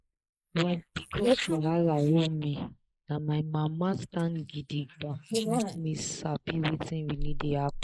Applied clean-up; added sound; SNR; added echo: neural mask model Resemble Enhance denoiser.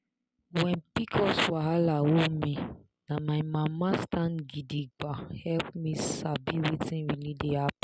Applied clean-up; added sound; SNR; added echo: none; none; none; none.